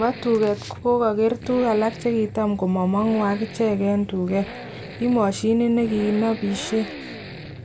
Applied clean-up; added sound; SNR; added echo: none; Accelerating, revving, vroom; 14 dB; none.